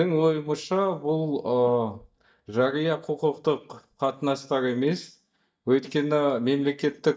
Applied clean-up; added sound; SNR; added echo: neural mask model DeepFilterNet 3.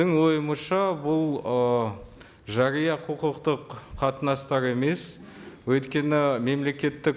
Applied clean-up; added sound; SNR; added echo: none; none; none; none.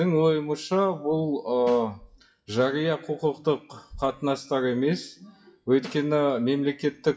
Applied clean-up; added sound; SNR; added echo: classical method WPE with log-MMSE.